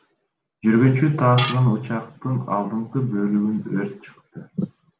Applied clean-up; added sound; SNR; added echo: none; Tools; 8 dB; none.